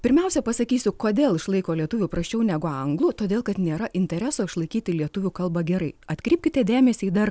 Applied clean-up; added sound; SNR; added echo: none; none; none; none.